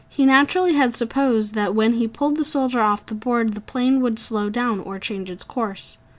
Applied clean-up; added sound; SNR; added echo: none; none; none; none.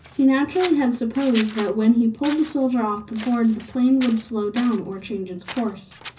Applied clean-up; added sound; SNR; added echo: none; Scissors; 18 dB; reverberation time 0.4 s.